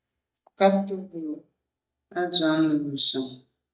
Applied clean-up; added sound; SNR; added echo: neural mask model DeepFilterNet 3.